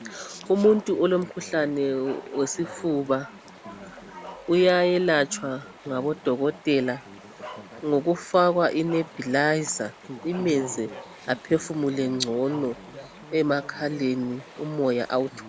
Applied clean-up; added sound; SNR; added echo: none; Chatter / Stream + Bark; 17 dB; none.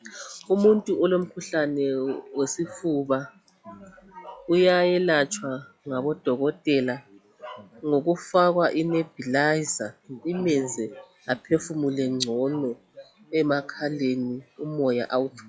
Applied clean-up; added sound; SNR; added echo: classical method log-MMSE.